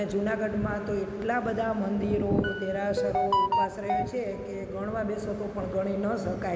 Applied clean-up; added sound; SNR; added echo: none; Piano; 15 dB; none.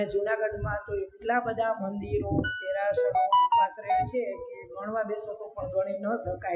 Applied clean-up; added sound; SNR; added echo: classical method Wiener filter.